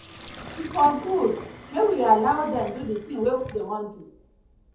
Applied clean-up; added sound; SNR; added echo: none; Sink (filling or washing); 17 dB; reverberation time 0.7 s.